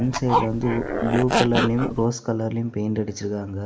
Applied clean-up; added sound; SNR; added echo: none; Zipper (clothing); 1 dB; none.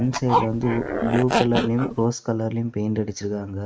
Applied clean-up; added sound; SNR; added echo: neural mask model RNNoise.